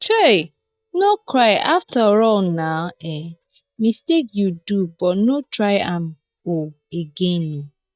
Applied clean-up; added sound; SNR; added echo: neural mask model DeepFilterNet 3.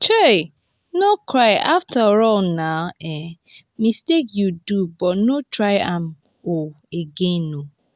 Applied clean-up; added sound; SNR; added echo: none; none; none; none.